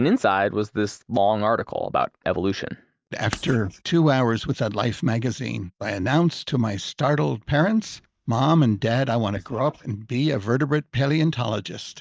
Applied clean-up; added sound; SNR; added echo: neural mask model DeepFilterNet 3.